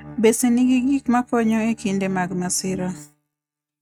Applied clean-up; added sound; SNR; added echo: neural mask model RNNoise.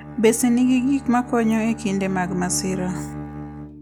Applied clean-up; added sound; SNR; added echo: none; Bowed string instrument; 12 dB; none.